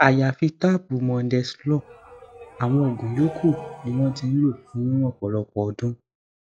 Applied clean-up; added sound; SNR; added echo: classical method log-MMSE.